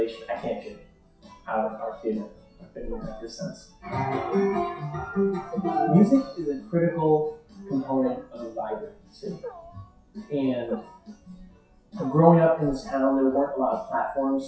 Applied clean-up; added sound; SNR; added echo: classical method WPE with log-MMSE.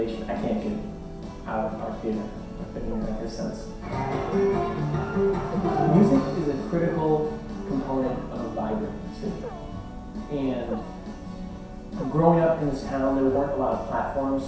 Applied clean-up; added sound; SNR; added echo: none; Wild animals; 13 dB; reverberation time 0.7 s.